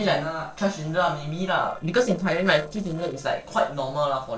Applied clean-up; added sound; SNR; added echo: neural separator model SepFormer DNS4.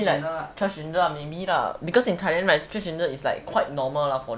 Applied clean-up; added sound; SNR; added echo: none; none; none; none.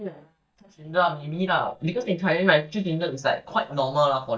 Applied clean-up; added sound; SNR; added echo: neural mask model DeepFilterNet 3.